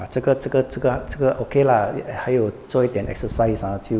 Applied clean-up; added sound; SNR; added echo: none; none; none; none.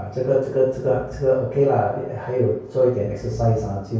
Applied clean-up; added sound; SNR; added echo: none; none; none; reverberation time 0.6 s.